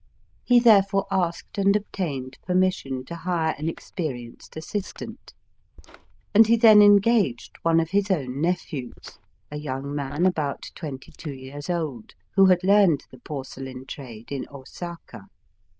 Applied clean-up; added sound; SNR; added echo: neural diffusion model UNIVERSE++.